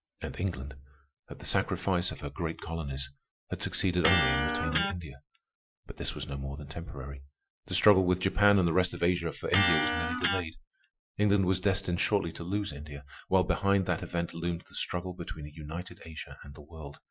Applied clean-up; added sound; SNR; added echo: classical method Wiener filter.